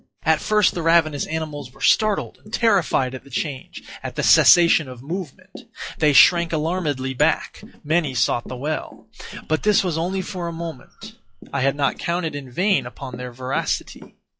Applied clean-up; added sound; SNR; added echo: classical method log-MMSE.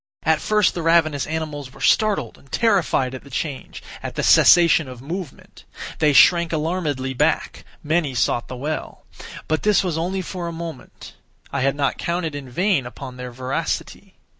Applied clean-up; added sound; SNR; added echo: none; none; none; none.